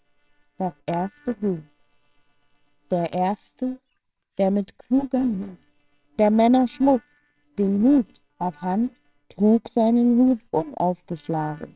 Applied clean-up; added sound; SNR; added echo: neural separator model SepFormer WHAMR!.